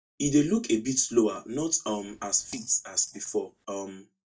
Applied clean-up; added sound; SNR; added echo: neural mask model DeepFilterNet 3.